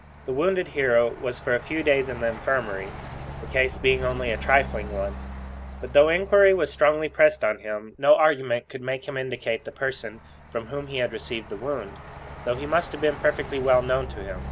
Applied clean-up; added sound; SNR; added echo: none; Truck; 13 dB; none.